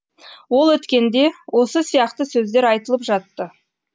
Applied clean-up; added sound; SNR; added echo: none; none; none; none.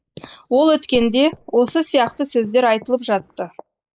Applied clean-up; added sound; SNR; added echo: neural mask model Resemble Enhance denoiser.